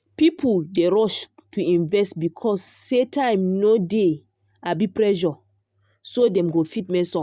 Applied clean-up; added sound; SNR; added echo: none; none; none; none.